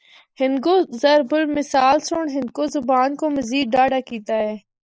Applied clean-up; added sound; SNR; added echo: neural mask model Resemble Enhance denoiser.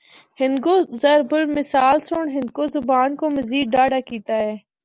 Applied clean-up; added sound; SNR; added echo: none; none; none; none.